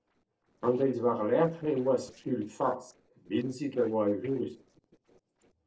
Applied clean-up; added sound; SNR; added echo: neural separator model SepFormer DNS4.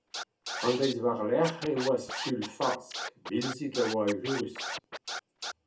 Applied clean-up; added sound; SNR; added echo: none; Scratching (performance technique); 8 dB; reverberation time 0.3 s.